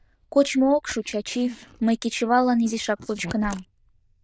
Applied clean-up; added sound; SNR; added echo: neural diffusion model UNIVERSE++.